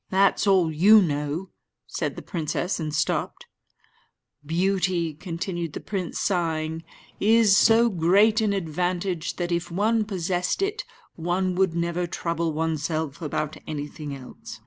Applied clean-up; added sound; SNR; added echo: none; Car; 19 dB; none.